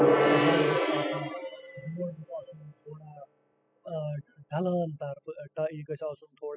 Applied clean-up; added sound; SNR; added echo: classical method spectral subtraction.